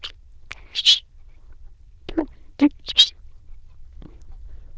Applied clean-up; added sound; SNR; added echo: neural diffusion model UNIVERSE++.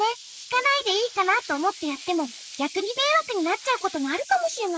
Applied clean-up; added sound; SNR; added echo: neural mask model Resemble Enhance denoiser.